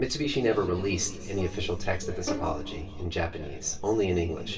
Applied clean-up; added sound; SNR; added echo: none; Bowed string instrument; 12 dB; reverberation time 2.3 s.